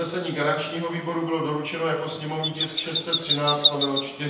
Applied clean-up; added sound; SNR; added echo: none; Chirp, tweet; -2 dB; reverberation time 0.9 s.